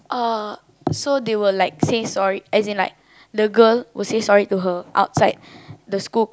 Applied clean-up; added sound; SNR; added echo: none; none; none; none.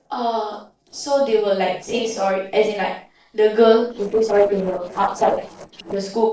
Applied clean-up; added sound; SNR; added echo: neural separator model SepFormer DNS4.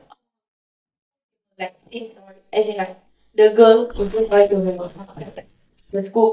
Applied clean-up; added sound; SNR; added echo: neural mask model DeepFilterNet 3.